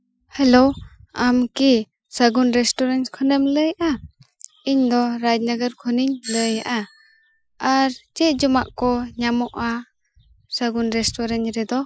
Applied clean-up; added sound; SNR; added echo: classical method Wiener filter.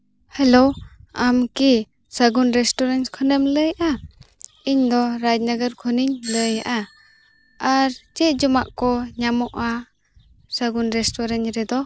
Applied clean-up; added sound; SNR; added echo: none; Doorbell; 17 dB; none.